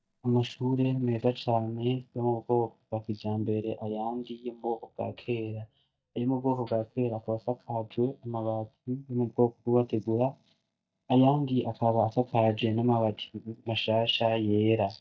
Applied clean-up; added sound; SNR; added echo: neural mask model DeepFilterNet 3.